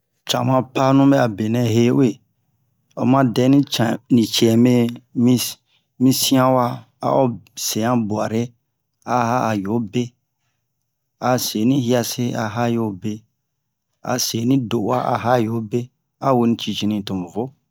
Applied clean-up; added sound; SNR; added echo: none; none; none; none.